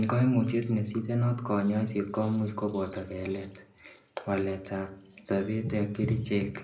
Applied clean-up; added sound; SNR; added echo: none; none; none; reverberation time 0.5 s.